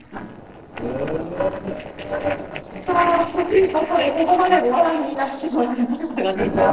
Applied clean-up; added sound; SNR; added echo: neural separator model SepFormer DNS4.